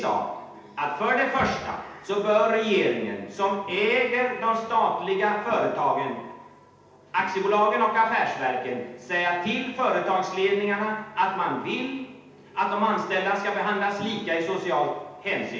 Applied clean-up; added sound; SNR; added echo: none; none; none; reverberation time 0.8 s.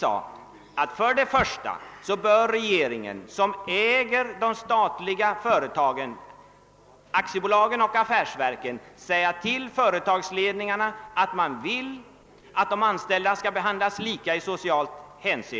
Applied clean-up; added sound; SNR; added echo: none; none; none; none.